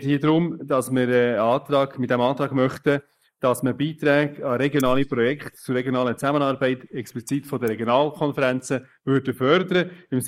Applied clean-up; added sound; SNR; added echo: neural mask model Resemble Enhance denoiser.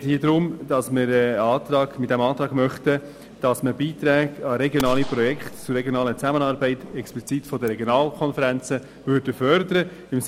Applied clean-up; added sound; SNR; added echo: none; Gunshot, gunfire; 12 dB; none.